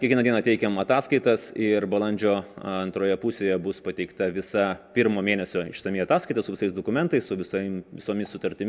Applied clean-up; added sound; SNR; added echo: none; none; none; none.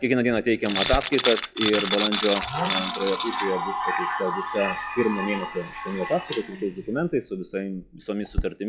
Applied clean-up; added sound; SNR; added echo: classical method log-MMSE.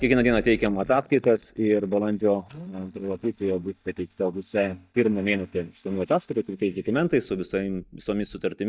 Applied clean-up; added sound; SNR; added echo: neural mask model DeepFilterNet 3.